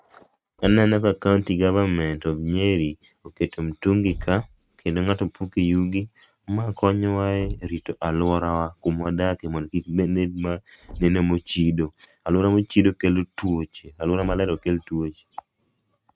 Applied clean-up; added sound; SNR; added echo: neural mask model RNNoise.